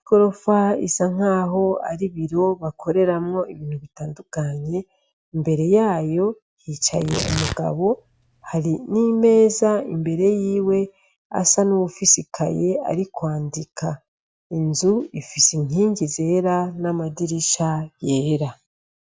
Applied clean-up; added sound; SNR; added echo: none; Tearing; 9 dB; none.